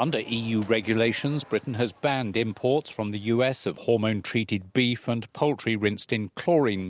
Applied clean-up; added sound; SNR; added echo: none; none; none; none.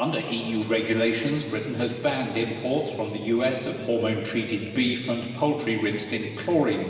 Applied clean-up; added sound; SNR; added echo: none; none; none; reverberation time 2.7 s.